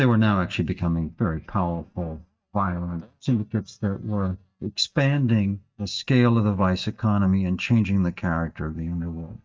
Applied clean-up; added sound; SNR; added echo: neural mask model DeepFilterNet 3.